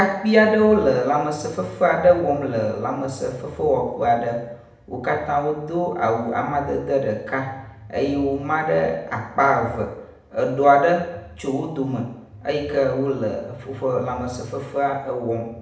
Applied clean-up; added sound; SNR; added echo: none; none; none; reverberation time 0.8 s.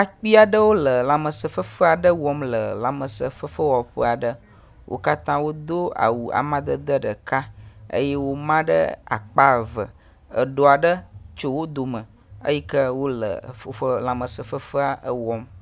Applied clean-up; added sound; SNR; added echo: none; none; none; none.